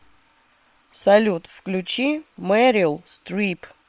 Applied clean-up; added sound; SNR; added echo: neural separator model SepFormer WHAM!.